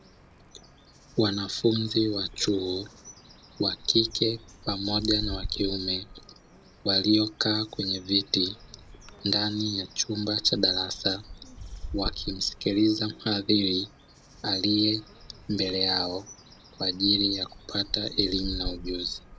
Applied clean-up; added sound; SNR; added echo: none; Bird; 15 dB; none.